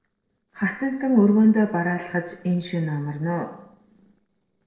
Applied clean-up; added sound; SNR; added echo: neural separator model SepFormer DNS4.